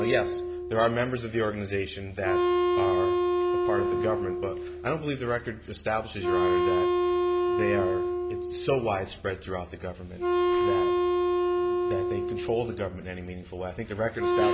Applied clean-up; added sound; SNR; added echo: none; Wind instrument, woodwind instrument; -4 dB; none.